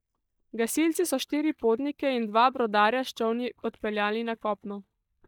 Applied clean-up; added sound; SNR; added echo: neural mask model DeepFilterNet 3.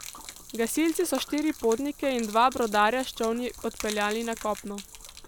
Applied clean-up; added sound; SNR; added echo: none; Gurgling / Liquid; 15 dB; none.